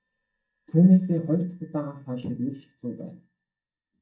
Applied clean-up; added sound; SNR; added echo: neural mask model DeepFilterNet 3.